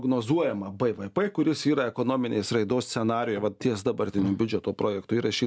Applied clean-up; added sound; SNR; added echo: none; none; none; none.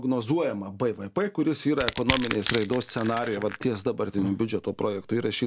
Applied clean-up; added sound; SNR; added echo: none; Crushing; 5 dB; none.